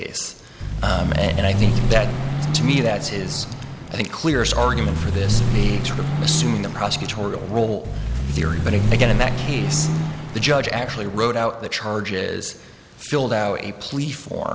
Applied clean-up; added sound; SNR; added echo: none; Vehicle; -2 dB; none.